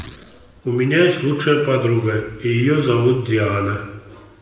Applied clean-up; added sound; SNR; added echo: none; none; none; reverberation time 1.3 s.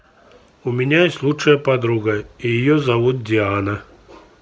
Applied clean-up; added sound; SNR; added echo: none; none; none; none.